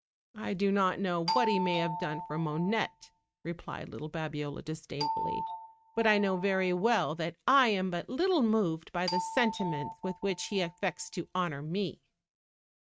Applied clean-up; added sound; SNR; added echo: neural mask model RNNoise.